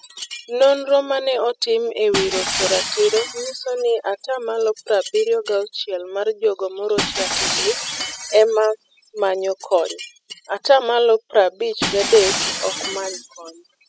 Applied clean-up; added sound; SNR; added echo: classical method spectral subtraction.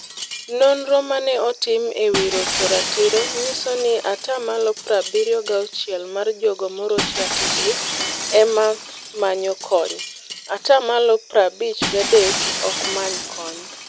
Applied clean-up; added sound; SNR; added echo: none; Shatter; 7 dB; none.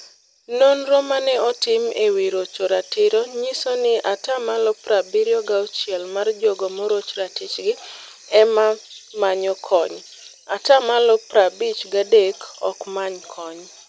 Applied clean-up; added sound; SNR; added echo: none; none; none; none.